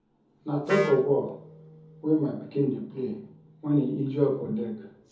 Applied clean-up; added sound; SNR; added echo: none; Wind instrument, woodwind instrument; 13 dB; reverberation time 0.5 s.